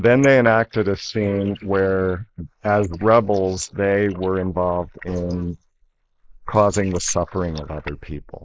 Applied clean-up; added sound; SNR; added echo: neural mask model Resemble Enhance denoiser.